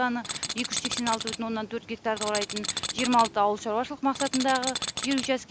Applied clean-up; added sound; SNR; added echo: none; Tools; 4 dB; none.